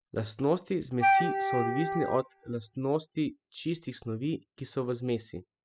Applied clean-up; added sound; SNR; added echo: classical method spectral subtraction.